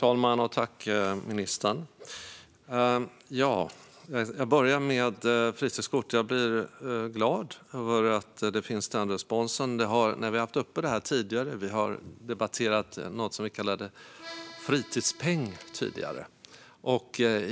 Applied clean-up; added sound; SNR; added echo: none; Accordion; 18 dB; none.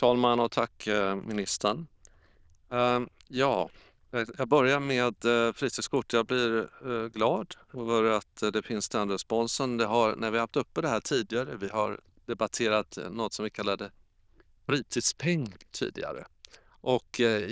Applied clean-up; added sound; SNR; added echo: neural diffusion model UNIVERSE++.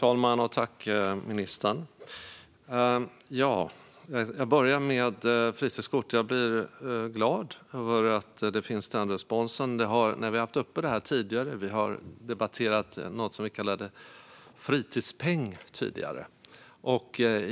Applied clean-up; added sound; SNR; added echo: none; none; none; none.